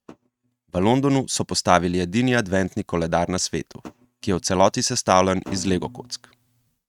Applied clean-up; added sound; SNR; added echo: neural mask model RNNoise.